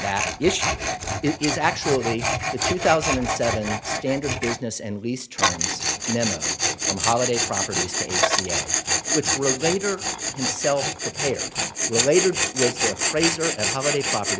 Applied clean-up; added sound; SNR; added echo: none; Tools; -1 dB; none.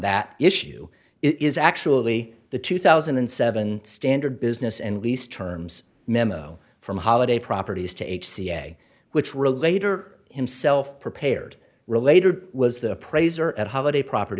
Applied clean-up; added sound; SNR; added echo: none; none; none; none.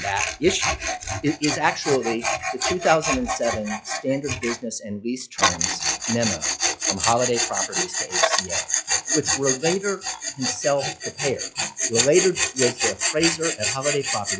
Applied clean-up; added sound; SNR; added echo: classical method log-MMSE.